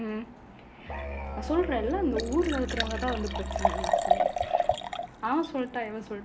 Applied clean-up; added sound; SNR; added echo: none; Liquid + Musical instrument; 0 dB; none.